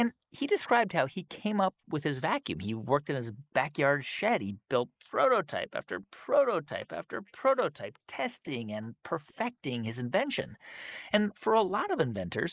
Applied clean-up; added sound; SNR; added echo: neural mask model Resemble Enhance denoiser.